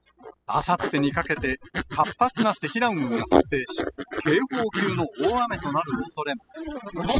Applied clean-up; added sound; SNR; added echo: classical method spectral subtraction.